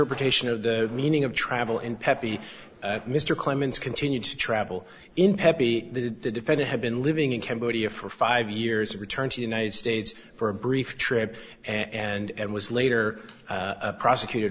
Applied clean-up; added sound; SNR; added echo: none; none; none; none.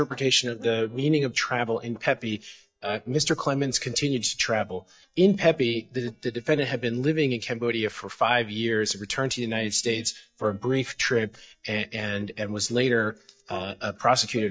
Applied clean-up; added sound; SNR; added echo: neural mask model DeepFilterNet 3.